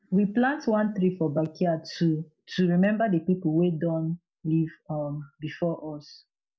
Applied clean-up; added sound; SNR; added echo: none; none; none; none.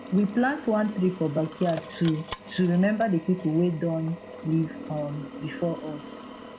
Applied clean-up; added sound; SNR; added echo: none; Drill; 14 dB; none.